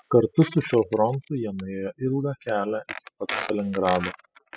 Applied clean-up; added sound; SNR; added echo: classical method spectral subtraction.